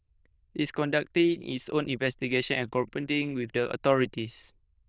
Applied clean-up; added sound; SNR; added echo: neural diffusion model UNIVERSE++.